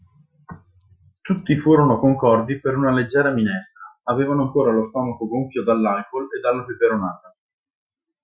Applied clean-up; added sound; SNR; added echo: classical method Wiener filter.